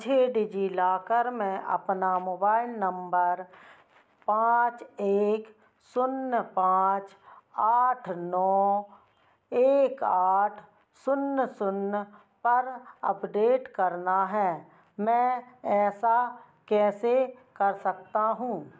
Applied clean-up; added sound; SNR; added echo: none; none; none; none.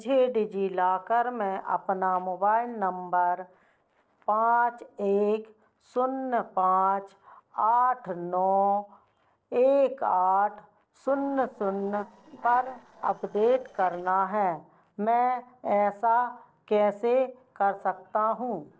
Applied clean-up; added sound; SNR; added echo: neural separator model SepFormer DNS4.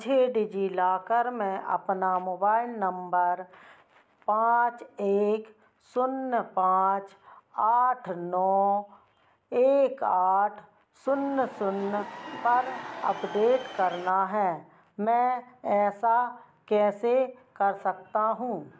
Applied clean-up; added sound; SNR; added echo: none; Crowd / Cheering; 13 dB; none.